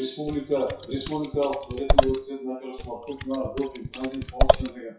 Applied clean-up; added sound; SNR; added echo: classical method WPE with log-MMSE.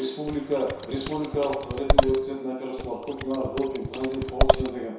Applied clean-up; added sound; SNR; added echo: none; Scissors; -2 dB; reverberation time 0.7 s.